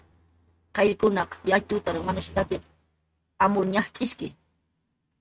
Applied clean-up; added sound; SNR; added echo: neural mask model RNNoise.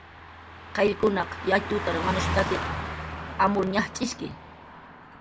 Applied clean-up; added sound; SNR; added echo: none; Car passing by; 6 dB; none.